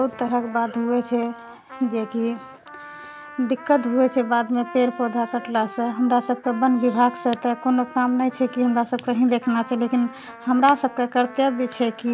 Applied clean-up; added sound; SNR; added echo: none; Trumpet; 18 dB; none.